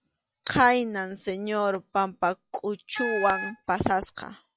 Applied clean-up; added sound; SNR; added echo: classical method log-MMSE.